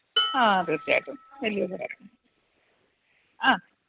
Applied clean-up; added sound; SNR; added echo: none; Dishes, pots, and pans; 7 dB; none.